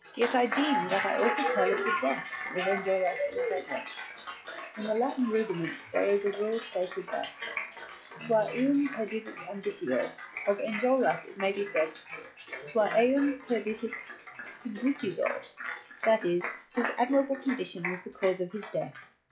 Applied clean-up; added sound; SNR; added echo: classical method log-MMSE.